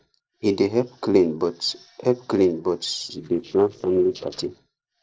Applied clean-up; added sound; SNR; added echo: neural separator model SepFormer DNS4.